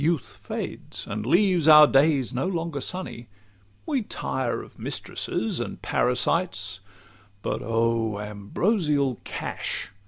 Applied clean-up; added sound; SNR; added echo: none; none; none; none.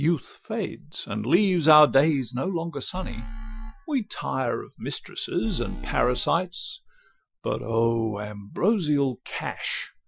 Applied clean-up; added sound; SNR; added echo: classical method Wiener filter.